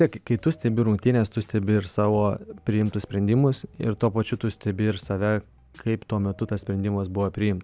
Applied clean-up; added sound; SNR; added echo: none; none; none; none.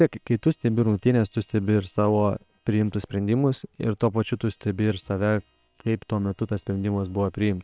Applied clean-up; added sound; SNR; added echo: neural separator model SepFormer WHAM!.